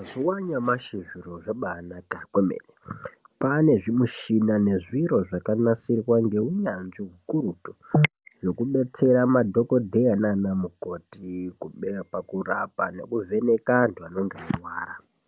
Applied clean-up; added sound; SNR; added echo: none; none; none; none.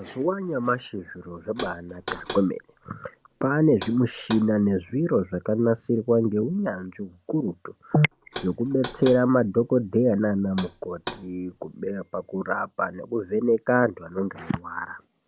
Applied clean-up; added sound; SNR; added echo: none; Knock; 16 dB; none.